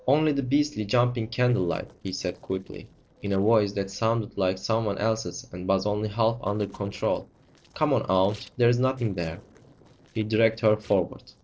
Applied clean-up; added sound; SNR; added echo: neural separator model SepFormer DNS4.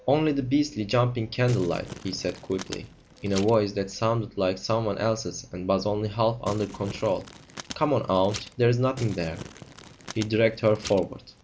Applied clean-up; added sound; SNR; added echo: none; Crumpling, crinkling; 16 dB; none.